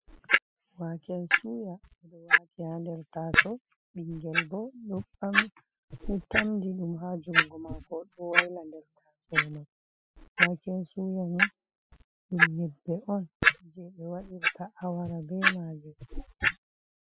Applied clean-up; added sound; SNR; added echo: classical method spectral subtraction.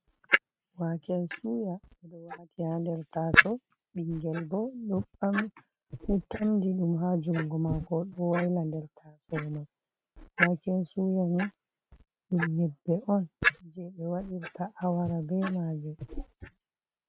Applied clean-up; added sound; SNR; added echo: neural mask model RNNoise.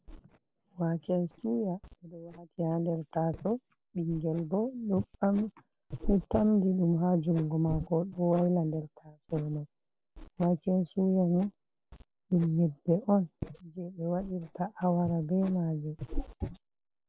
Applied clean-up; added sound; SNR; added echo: neural separator model SepFormer DNS4.